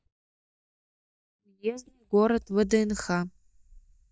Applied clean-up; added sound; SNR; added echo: neural mask model DeepFilterNet 3.